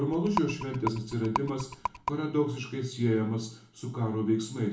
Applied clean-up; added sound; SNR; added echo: none; Rattle; 6 dB; reverberation time 0.7 s.